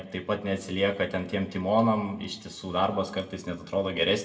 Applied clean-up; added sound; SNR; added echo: none; none; none; reverberation time 0.8 s.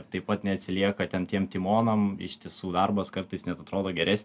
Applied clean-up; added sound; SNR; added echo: none; none; none; none.